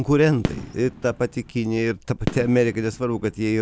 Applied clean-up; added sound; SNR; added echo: none; Fireworks; 12 dB; none.